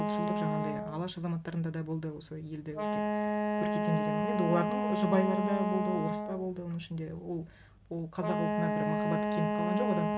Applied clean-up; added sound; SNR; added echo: none; Wind instrument, woodwind instrument; -2 dB; none.